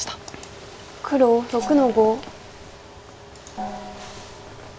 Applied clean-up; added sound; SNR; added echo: none; Gong; 12 dB; none.